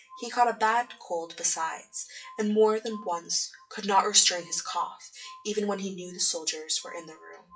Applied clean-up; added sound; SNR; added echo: classical method WPE with log-MMSE.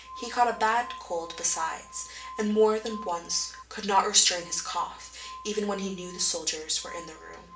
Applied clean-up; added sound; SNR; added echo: none; Glass; 18 dB; reverberation time 0.4 s.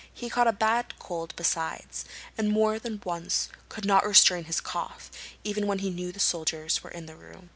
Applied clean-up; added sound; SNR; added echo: none; none; none; none.